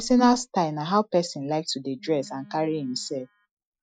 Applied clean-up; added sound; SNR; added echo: classical method Wiener filter.